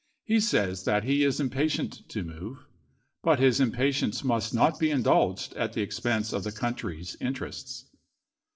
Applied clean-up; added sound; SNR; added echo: neural separator model SepFormer DNS4.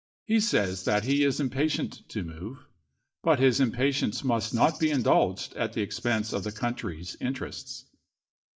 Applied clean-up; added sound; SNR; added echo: neural mask model DeepFilterNet 3.